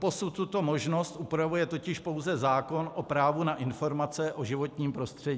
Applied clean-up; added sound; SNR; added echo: none; none; none; none.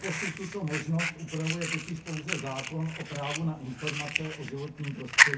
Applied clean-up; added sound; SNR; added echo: none; Fire; -3 dB; reverberation time 0.3 s.